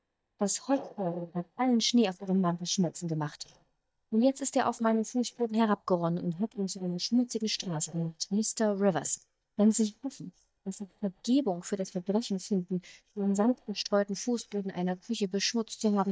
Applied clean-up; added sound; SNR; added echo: neural mask model DeepFilterNet 3.